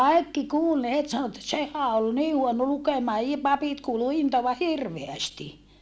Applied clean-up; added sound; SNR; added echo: none; none; none; none.